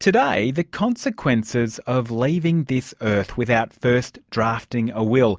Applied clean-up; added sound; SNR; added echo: none; none; none; none.